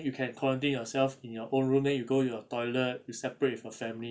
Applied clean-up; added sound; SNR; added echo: none; none; none; none.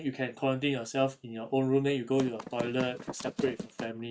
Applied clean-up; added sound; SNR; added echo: neural mask model RNNoise.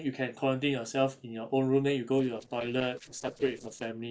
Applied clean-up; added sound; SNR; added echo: neural separator model SepFormer DNS4.